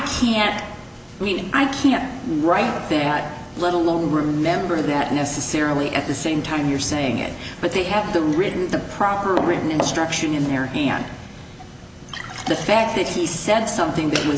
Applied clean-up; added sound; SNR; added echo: none; none; none; none.